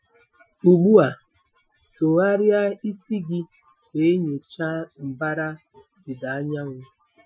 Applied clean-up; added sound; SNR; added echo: classical method Wiener filter.